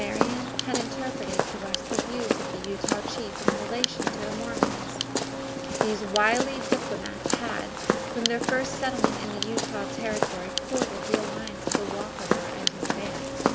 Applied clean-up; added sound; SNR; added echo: none; Walk, footsteps; -4 dB; none.